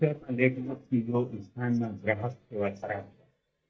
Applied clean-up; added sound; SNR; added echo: neural mask model DeepFilterNet 3.